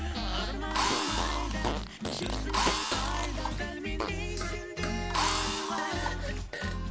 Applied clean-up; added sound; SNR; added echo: none; Fart + Drill; 0 dB; none.